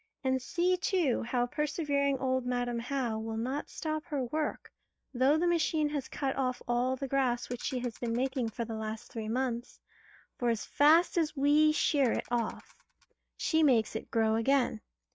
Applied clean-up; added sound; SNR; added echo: neural mask model RNNoise.